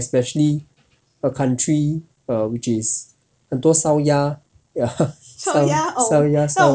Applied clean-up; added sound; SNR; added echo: none; none; none; none.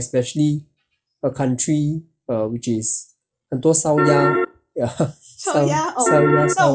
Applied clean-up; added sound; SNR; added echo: classical method log-MMSE.